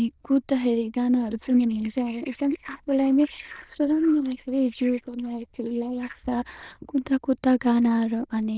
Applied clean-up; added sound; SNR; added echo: neural diffusion model UNIVERSE++.